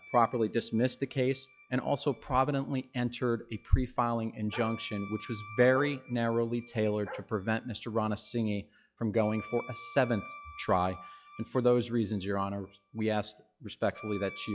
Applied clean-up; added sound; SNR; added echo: classical method log-MMSE.